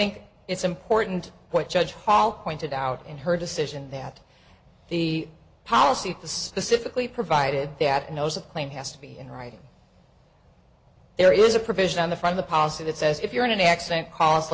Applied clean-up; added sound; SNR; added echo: none; none; none; none.